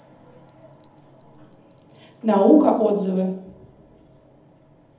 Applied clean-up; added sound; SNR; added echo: none; Chime; 12 dB; reverberation time 0.8 s.